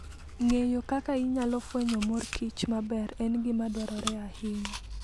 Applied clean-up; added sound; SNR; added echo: none; Chewing, mastication; 11 dB; none.